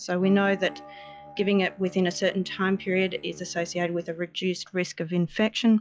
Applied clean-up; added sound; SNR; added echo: classical method log-MMSE.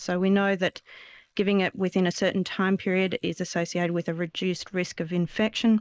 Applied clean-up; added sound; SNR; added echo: neural mask model Resemble Enhance denoiser.